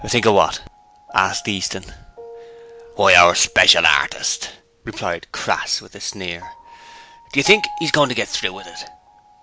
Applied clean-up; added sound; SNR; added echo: none; Piano; 19 dB; none.